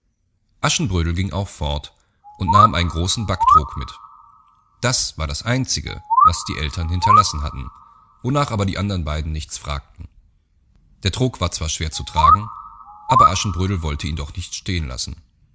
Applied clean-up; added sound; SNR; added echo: none; Bird; -4 dB; none.